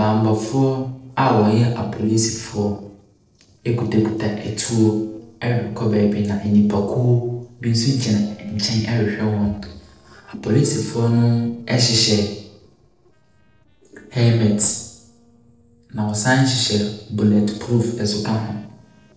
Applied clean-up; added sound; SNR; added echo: neural separator model SepFormer DNS4.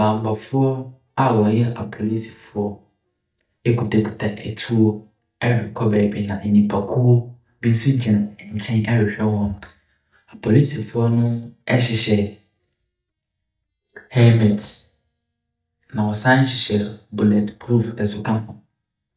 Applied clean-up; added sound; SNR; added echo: neural mask model DeepFilterNet 3.